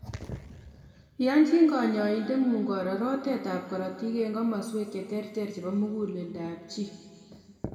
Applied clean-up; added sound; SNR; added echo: none; none; none; reverberation time 2.0 s.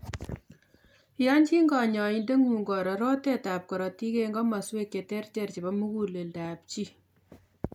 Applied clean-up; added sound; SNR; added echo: none; none; none; none.